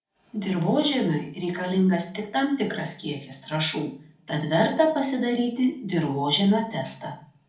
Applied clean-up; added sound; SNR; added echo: none; none; none; reverberation time 0.4 s.